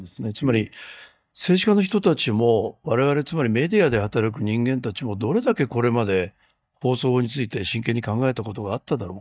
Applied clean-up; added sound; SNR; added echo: neural mask model DeepFilterNet 3.